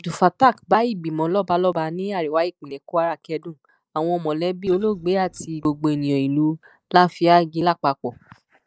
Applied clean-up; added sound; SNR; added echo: neural mask model DeepFilterNet 3.